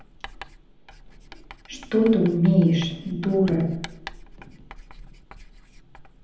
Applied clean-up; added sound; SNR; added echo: none; Writing; 18 dB; reverberation time 0.9 s.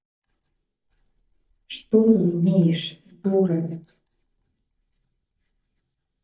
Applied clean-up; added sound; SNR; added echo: neural mask model DeepFilterNet 3.